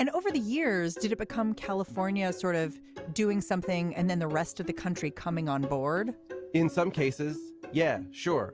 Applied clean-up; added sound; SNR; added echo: none; none; none; none.